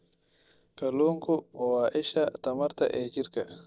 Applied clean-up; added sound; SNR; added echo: neural mask model DeepFilterNet 3.